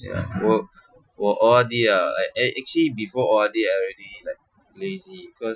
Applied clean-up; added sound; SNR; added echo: classical method Wiener filter.